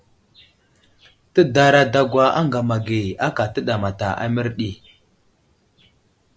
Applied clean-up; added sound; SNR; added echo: none; none; none; none.